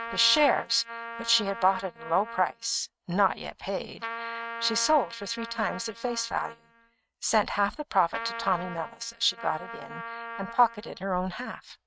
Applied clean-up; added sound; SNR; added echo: neural mask model RNNoise.